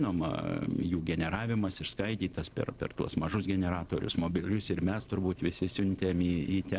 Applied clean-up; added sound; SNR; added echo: neural separator model SepFormer DNS4.